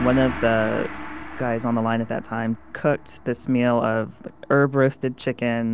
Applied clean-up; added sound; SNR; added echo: none; Gong; 13 dB; none.